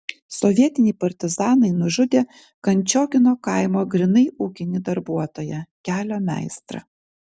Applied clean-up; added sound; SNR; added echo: none; none; none; none.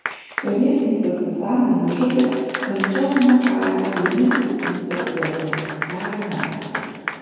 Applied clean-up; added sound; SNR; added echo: none; Applause / Clapping; 9 dB; reverberation time 2.2 s.